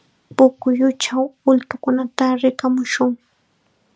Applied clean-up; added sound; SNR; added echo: none; none; none; none.